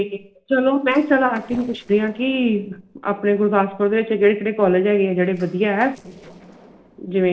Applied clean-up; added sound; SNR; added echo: neural separator model SepFormer DNS4.